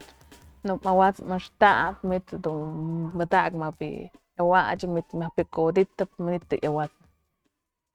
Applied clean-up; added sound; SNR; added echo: neural mask model RNNoise.